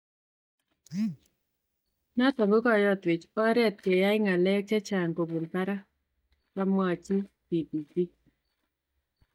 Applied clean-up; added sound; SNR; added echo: neural mask model DeepFilterNet 3.